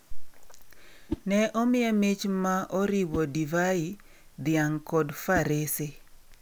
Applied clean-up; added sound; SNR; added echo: none; Whoosh, swoosh, swish; 16 dB; none.